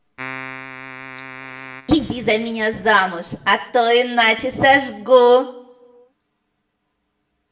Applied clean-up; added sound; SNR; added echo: none; Keyboard (musical); 17 dB; reverberation time 0.7 s.